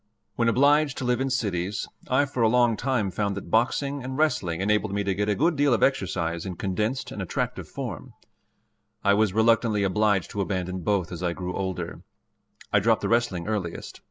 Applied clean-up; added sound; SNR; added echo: none; none; none; none.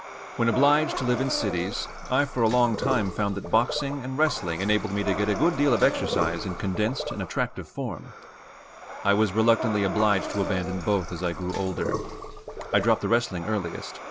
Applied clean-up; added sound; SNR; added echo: none; Sink (filling or washing) + Breathing; 8 dB; none.